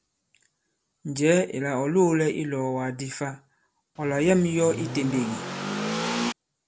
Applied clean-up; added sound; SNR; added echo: none; Accelerating, revving, vroom / Car; 5 dB; none.